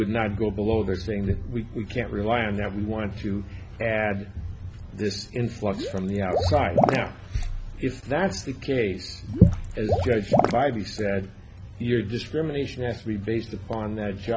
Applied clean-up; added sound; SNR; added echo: none; Water / Liquid; 4 dB; none.